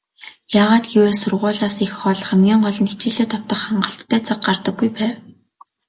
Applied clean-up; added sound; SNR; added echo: none; none; none; none.